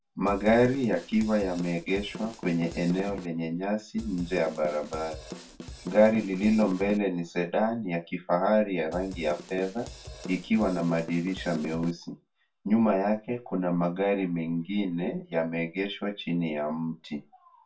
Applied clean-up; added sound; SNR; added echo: none; Drum / Drum kit; 14 dB; reverberation time 0.2 s.